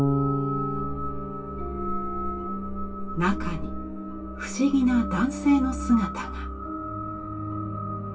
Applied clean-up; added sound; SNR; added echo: none; Bass guitar; 8 dB; reverberation time 0.1 s.